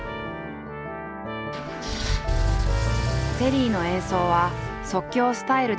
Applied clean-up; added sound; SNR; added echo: none; Engine / Car; 2 dB; none.